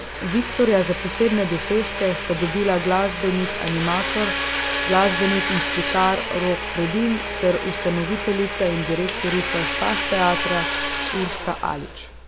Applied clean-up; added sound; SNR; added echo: none; Domestic sounds, home sounds; 3 dB; none.